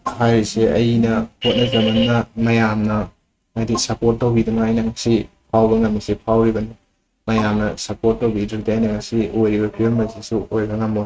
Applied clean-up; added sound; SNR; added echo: neural mask model RNNoise.